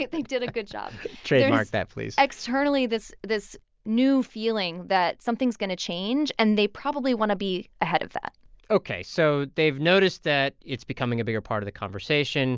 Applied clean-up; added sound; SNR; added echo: none; none; none; none.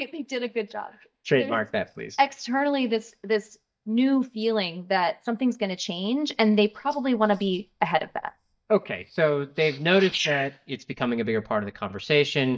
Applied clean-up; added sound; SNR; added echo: neural mask model DeepFilterNet 3.